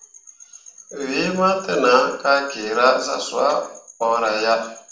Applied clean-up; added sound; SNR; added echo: none; none; none; reverberation time 0.5 s.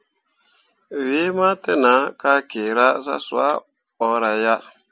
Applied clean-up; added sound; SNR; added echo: none; none; none; none.